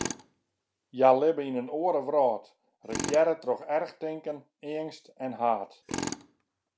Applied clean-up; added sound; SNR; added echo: none; Tools; 12 dB; none.